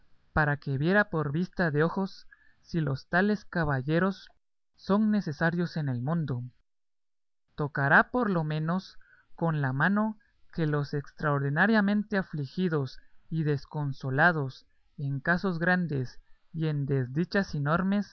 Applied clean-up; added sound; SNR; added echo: none; none; none; none.